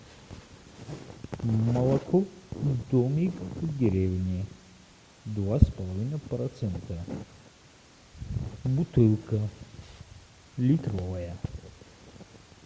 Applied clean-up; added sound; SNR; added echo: none; none; none; none.